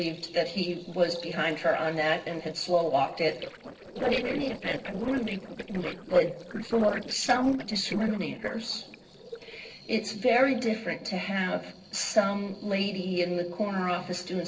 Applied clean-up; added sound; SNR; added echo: neural separator model SepFormer DNS4.